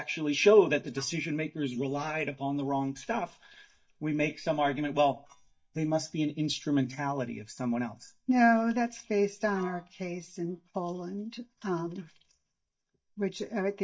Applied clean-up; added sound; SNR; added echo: neural mask model DeepFilterNet 3.